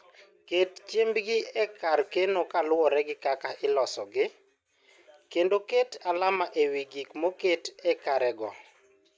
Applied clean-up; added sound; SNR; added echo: none; none; none; none.